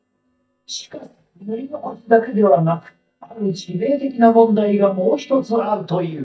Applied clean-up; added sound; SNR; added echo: neural mask model DeepFilterNet 3.